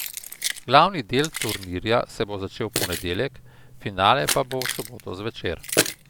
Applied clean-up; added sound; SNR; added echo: none; Keys jangling; 6 dB; none.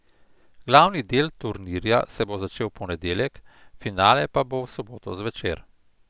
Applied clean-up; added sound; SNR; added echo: none; none; none; none.